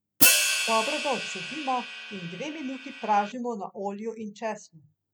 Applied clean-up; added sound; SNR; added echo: none; Hi-hat; -5 dB; none.